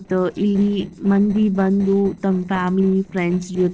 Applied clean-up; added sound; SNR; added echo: neural separator model SepFormer DNS4.